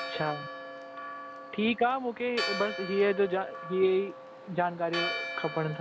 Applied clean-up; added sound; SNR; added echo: none; Church bell; 8 dB; none.